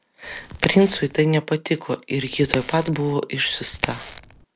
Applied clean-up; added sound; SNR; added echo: none; Crack; 9 dB; none.